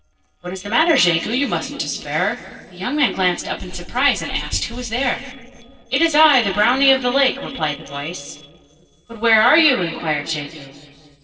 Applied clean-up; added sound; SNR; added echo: neural separator model SepFormer DNS4.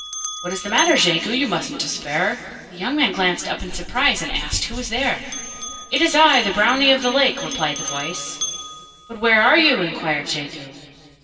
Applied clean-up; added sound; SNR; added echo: none; Bell; 13 dB; reverberation time 2.4 s.